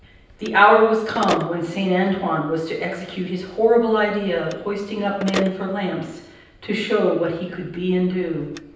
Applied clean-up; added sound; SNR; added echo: none; Telephone; 15 dB; reverberation time 0.9 s.